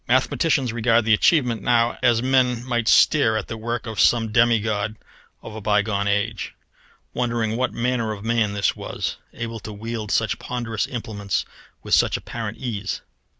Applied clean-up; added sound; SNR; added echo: none; none; none; none.